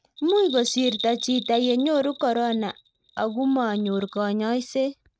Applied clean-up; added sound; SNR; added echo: neural mask model RNNoise.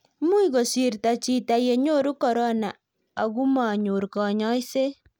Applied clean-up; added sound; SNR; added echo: none; none; none; none.